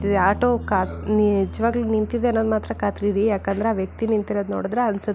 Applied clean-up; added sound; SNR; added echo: none; Bass guitar; 13 dB; none.